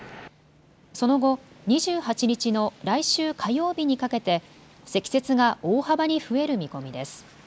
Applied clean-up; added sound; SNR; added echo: none; none; none; none.